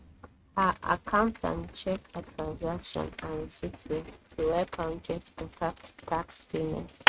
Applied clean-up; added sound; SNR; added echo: neural mask model RNNoise.